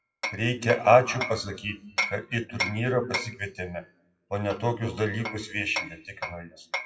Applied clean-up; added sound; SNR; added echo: classical method WPE with log-MMSE.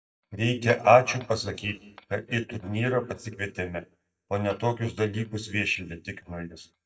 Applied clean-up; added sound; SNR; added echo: neural mask model DeepFilterNet 3.